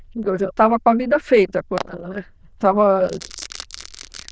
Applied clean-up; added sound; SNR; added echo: neural diffusion model UNIVERSE++.